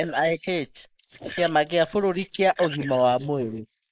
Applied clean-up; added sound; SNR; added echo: neural mask model Resemble Enhance denoiser.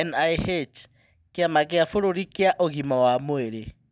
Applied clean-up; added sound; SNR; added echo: none; none; none; none.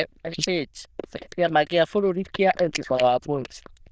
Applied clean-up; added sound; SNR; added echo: neural diffusion model UNIVERSE++.